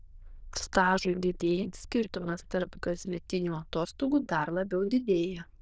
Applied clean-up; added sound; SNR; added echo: neural diffusion model UNIVERSE++.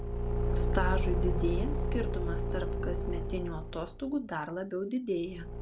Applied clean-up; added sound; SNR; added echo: none; Engine / Car; -4 dB; none.